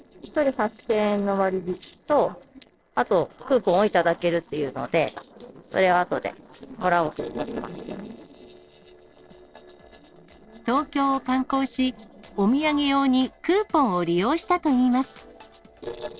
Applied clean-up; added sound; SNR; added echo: neural separator model SepFormer DNS4.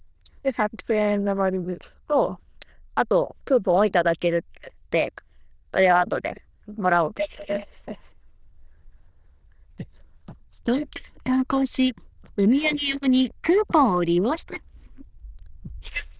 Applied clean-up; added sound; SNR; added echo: neural diffusion model UNIVERSE++.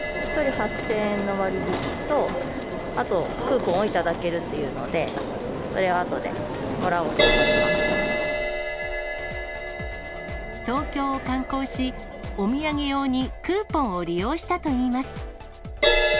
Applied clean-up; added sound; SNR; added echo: none; Crash cymbal; 3 dB; none.